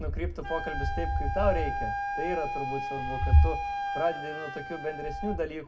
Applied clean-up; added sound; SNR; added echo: none; Wind instrument, woodwind instrument; 6 dB; reverberation time 0.2 s.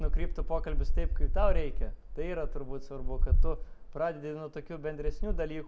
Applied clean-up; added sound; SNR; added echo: none; none; none; none.